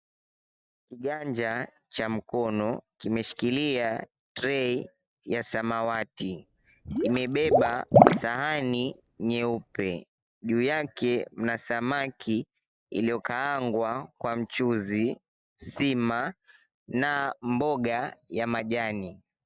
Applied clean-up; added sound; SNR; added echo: neural mask model DeepFilterNet 3.